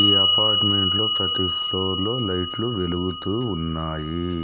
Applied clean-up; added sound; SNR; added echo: none; Clock; -5 dB; none.